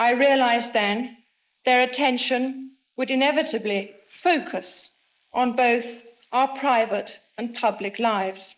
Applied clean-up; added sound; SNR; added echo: neural mask model Resemble Enhance denoiser.